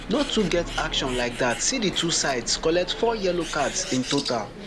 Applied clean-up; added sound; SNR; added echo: none; Bird; 9 dB; none.